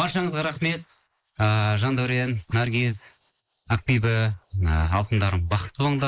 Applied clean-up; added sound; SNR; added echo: neural mask model Resemble Enhance denoiser.